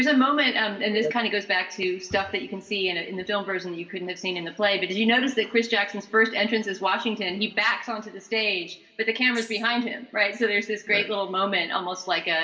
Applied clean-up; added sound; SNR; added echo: none; Rattle (instrument); 20 dB; reverberation time 2.0 s.